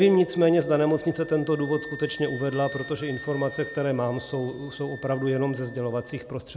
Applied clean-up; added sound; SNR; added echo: none; Wind instrument, woodwind instrument; 17 dB; none.